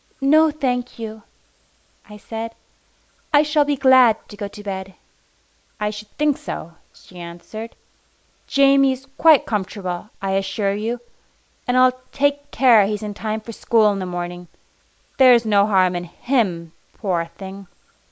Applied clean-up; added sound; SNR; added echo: neural mask model Resemble Enhance denoiser.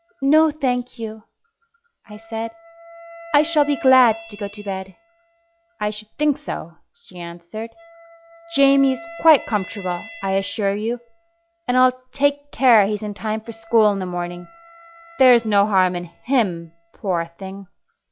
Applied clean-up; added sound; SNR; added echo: classical method log-MMSE.